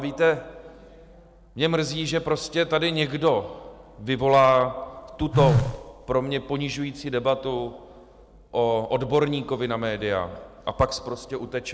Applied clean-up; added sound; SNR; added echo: none; Telephone; 1 dB; none.